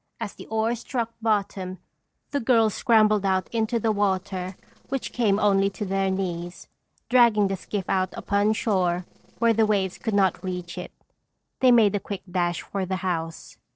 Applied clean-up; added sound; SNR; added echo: neural separator model SepFormer DNS4.